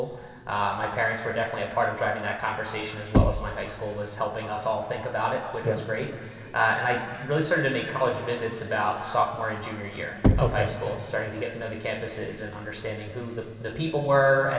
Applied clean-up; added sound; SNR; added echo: none; Knock / Wood; 1 dB; reverberation time 2.5 s.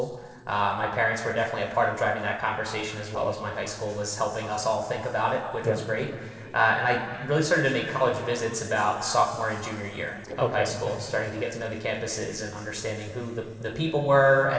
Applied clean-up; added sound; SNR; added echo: neural separator model SepFormer DNS4.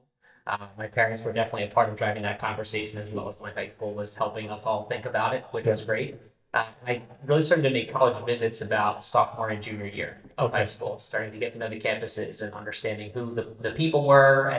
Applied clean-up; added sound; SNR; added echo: neural mask model DeepFilterNet 3.